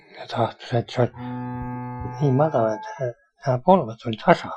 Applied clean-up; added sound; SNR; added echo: classical method Wiener filter.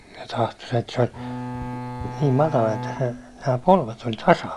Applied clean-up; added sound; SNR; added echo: none; Bowed string instrument; 9 dB; none.